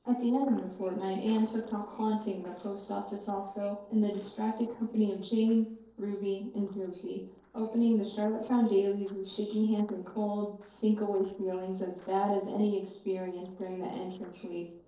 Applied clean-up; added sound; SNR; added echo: neural separator model SepFormer DNS4.